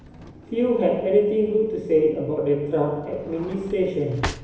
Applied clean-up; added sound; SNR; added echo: none; Drawer open or close; 15 dB; reverberation time 1.0 s.